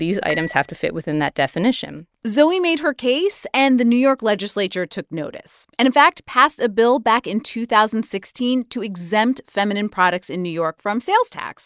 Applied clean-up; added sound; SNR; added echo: neural mask model RNNoise.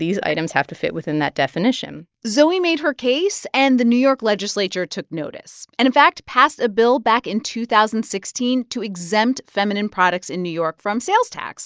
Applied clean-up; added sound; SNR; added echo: neural mask model DeepFilterNet 3.